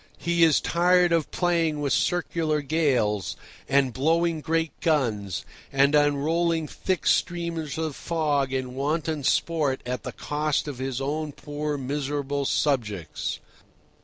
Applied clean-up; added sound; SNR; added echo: none; none; none; none.